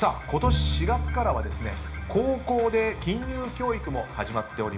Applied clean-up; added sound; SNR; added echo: none; Bowed string instrument; 3 dB; reverberation time 0.4 s.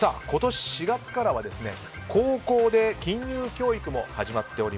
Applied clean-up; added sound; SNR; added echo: none; none; none; none.